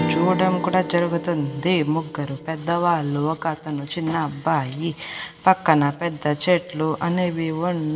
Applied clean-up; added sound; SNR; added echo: none; Strum; 12 dB; reverberation time 0.8 s.